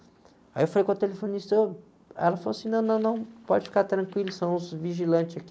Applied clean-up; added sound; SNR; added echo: none; none; none; none.